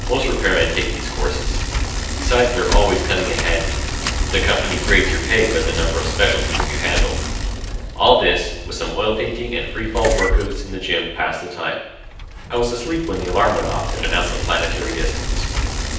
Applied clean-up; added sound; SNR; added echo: none; Bicycle; 1 dB; reverberation time 0.9 s.